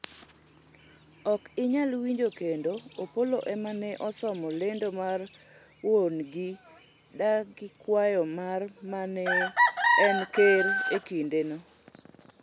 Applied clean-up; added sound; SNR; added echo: none; none; none; none.